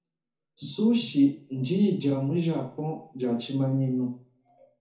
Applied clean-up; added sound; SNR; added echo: none; none; none; reverberation time 0.7 s.